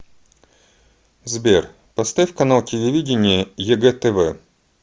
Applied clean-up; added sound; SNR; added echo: none; none; none; none.